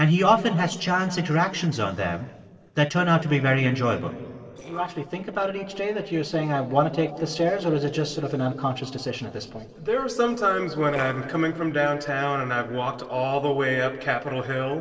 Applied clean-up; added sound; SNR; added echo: neural separator model SepFormer DNS4.